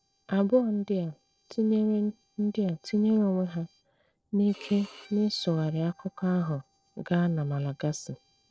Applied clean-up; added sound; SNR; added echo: neural separator model SepFormer DNS4.